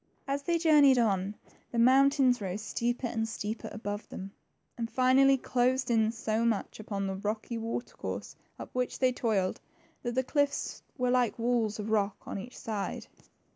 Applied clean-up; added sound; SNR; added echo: none; none; none; none.